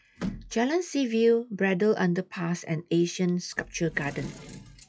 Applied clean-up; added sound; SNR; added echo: classical method log-MMSE.